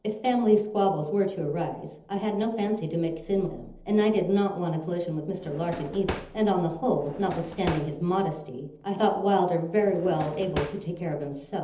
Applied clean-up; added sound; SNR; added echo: none; Drawer open or close; 11 dB; reverberation time 1.2 s.